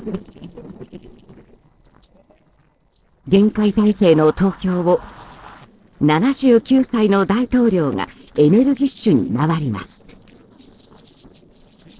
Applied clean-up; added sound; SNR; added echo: neural separator model SepFormer DNS4.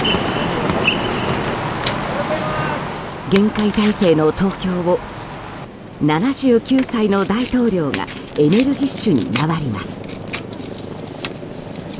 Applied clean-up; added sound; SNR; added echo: none; Tearing; 16 dB; none.